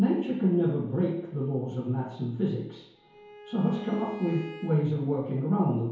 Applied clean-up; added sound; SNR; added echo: none; Bowed string instrument; 18 dB; reverberation time 1.0 s.